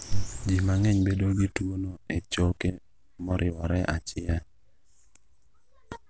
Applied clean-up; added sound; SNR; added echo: none; none; none; none.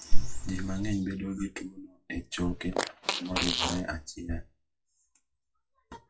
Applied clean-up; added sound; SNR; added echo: classical method WPE with log-MMSE.